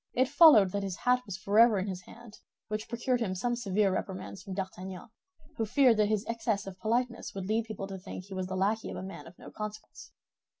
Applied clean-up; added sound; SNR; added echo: none; none; none; none.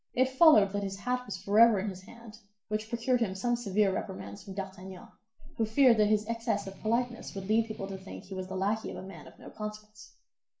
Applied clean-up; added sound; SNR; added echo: none; Strum; 20 dB; reverberation time 0.4 s.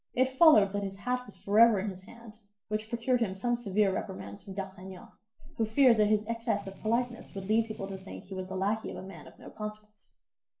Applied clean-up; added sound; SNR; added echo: neural separator model SepFormer DNS4.